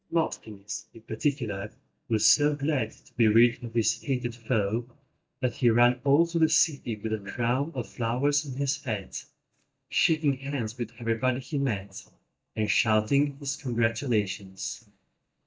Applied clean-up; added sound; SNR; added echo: neural mask model DeepFilterNet 3.